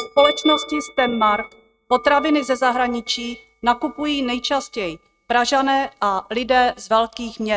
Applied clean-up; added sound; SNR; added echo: neural mask model RNNoise.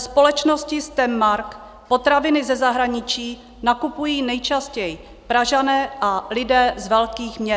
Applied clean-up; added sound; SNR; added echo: none; none; none; none.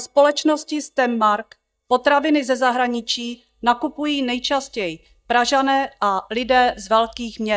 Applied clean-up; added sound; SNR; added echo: neural mask model DeepFilterNet 3.